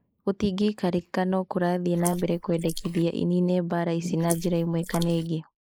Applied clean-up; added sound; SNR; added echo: neural mask model Resemble Enhance denoiser.